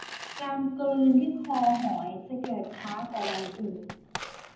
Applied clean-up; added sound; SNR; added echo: none; Coin (dropping); 14 dB; reverberation time 0.8 s.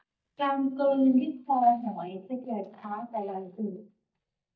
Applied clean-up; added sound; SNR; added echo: neural mask model DeepFilterNet 3.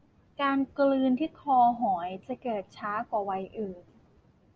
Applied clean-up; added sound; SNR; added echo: none; none; none; none.